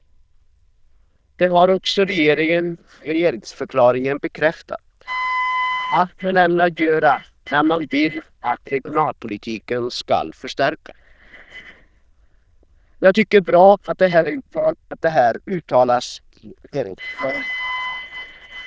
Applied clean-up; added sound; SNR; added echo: neural diffusion model UNIVERSE++.